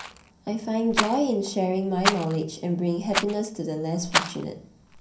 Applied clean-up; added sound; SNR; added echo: none; Rattle; 5 dB; reverberation time 0.6 s.